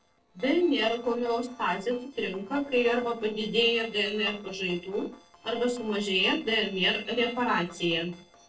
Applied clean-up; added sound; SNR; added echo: neural separator model SepFormer DNS4.